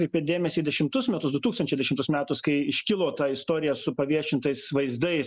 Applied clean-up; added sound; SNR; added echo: none; none; none; none.